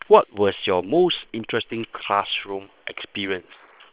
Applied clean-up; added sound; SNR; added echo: neural separator model SepFormer WHAM!.